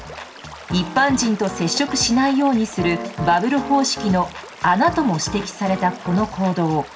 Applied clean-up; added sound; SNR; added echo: none; Stream / Liquid; 19 dB; reverberation time 0.3 s.